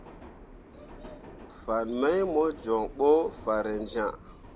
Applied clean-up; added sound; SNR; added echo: none; Subway, metro, underground; 17 dB; none.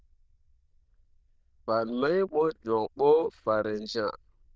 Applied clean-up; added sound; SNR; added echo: neural diffusion model UNIVERSE++.